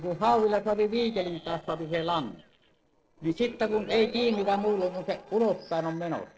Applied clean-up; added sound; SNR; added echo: neural separator model SepFormer DNS4.